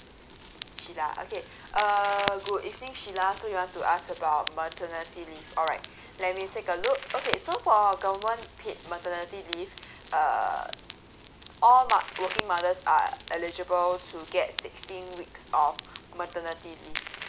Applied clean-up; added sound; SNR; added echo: none; Crackle; 10 dB; none.